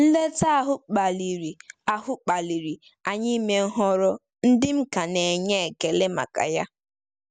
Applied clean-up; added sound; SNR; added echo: none; none; none; none.